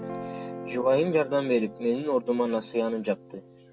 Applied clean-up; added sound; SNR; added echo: none; Guitar; 13 dB; none.